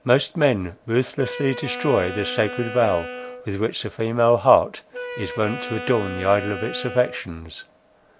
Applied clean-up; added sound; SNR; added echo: none; Wind instrument, woodwind instrument; 11 dB; none.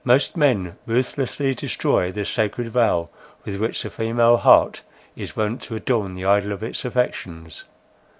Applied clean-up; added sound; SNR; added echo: none; none; none; none.